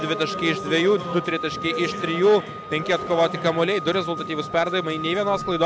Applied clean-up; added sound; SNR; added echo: none; Organ; 11 dB; none.